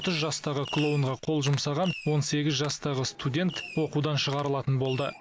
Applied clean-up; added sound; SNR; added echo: none; Fireworks; 16 dB; none.